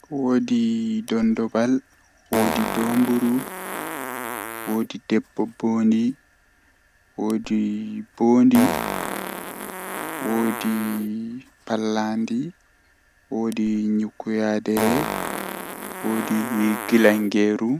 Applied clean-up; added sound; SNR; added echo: none; Fart; 9 dB; none.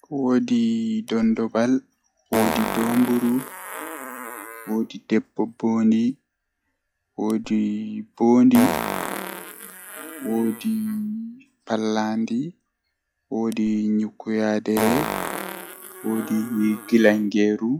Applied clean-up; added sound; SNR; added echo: classical method log-MMSE.